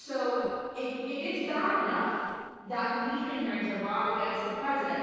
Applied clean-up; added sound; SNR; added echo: neural separator model SepFormer DNS4.